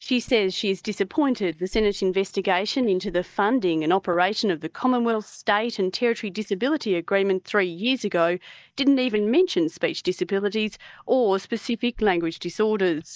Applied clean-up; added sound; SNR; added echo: neural mask model DeepFilterNet 3.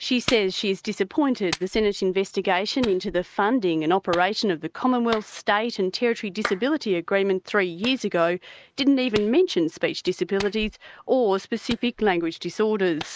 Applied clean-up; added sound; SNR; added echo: neural mask model RNNoise.